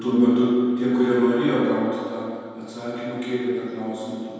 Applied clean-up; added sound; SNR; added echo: none; none; none; reverberation time 2.0 s.